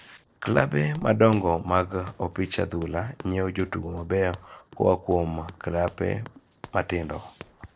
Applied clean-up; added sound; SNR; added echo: neural separator model SepFormer DNS4.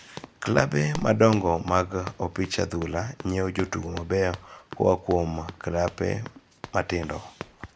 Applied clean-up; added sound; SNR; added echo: none; Run; 16 dB; none.